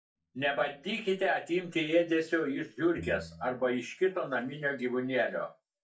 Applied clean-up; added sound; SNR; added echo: neural mask model DeepFilterNet 3.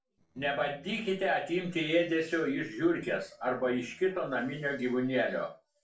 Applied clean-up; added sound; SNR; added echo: neural separator model SepFormer DNS4.